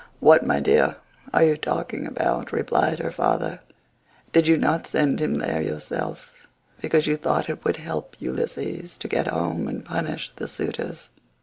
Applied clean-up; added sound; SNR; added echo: none; none; none; none.